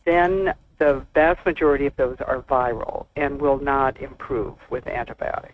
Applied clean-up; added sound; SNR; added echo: neural mask model RNNoise.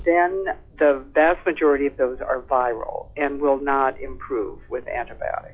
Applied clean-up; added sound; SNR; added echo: classical method log-MMSE.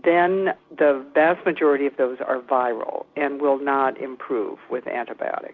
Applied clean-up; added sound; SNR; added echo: none; none; none; none.